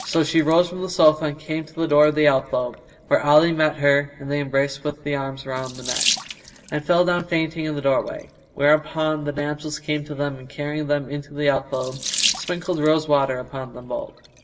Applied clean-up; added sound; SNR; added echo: none; Sink (filling or washing) / Water tap, faucet; 12 dB; reverberation time 0.7 s.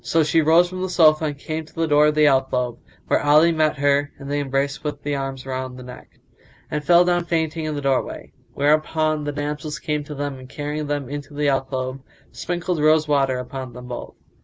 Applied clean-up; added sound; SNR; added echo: none; none; none; none.